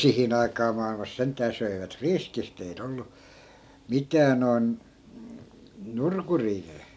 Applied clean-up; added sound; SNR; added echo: none; none; none; none.